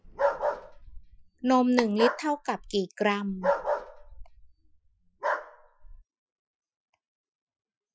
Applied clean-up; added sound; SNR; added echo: classical method Wiener filter.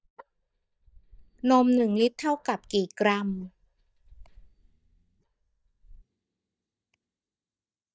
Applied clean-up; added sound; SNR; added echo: neural mask model DeepFilterNet 3.